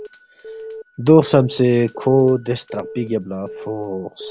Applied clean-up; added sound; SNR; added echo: none; Doorbell + Alarm / Keyboard (musical); 17 dB; none.